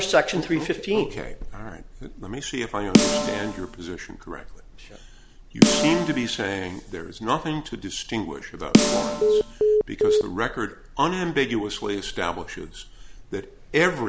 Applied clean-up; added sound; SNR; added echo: none; Snare drum + Telephone; -5 dB; none.